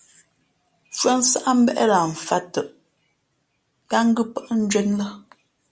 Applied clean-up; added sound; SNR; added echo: none; none; none; none.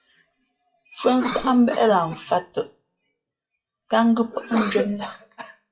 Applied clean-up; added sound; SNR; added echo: classical method WPE with log-MMSE.